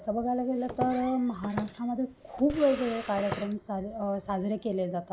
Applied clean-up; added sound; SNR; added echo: none; Breathing + Walk, footsteps; 11 dB; none.